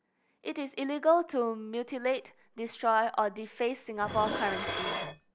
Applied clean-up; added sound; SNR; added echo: none; Dishes, pots, and pans; 8 dB; none.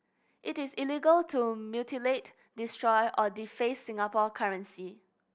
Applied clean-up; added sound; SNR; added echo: none; none; none; none.